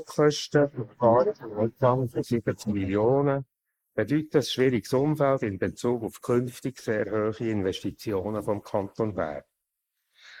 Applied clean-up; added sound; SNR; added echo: neural mask model Resemble Enhance denoiser.